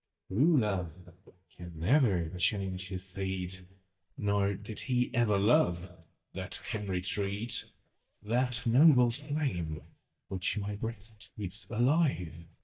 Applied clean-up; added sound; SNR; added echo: neural mask model DeepFilterNet 3.